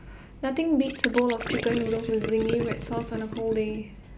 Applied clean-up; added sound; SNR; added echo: none; Gurgling; 6 dB; none.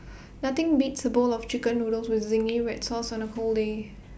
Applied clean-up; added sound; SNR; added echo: none; none; none; none.